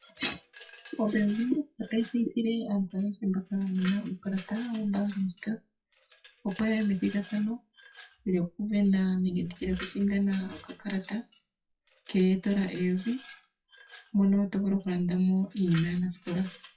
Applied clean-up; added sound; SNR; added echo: classical method WPE with log-MMSE.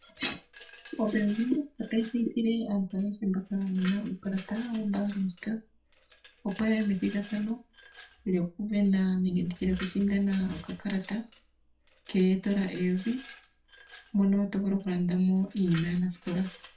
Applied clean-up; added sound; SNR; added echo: none; Glass; 19 dB; reverberation time 0.2 s.